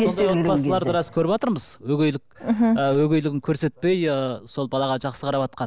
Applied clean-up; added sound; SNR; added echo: none; none; none; none.